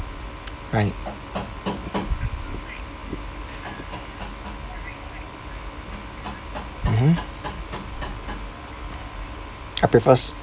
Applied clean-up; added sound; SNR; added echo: none; Fireworks / Ocean; 20 dB; none.